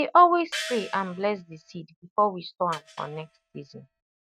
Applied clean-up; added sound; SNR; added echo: neural mask model RNNoise.